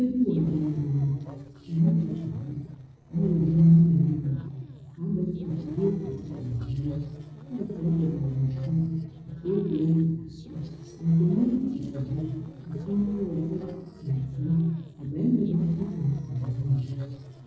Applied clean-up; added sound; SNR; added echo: neural separator model SepFormer DNS4.